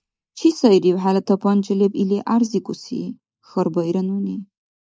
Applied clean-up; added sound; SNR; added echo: neural mask model Resemble Enhance denoiser.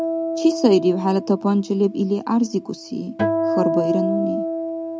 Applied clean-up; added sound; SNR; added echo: none; Acoustic guitar; 4 dB; none.